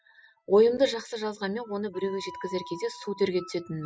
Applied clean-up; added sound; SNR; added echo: classical method spectral subtraction.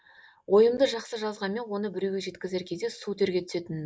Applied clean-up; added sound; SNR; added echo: neural mask model Resemble Enhance denoiser.